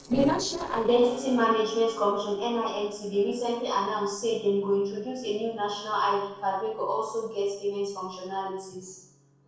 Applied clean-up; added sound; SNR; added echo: neural separator model SepFormer DNS4.